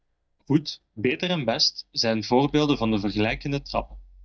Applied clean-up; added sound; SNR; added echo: neural mask model DeepFilterNet 3.